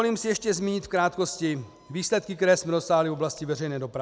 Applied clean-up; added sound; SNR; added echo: none; none; none; none.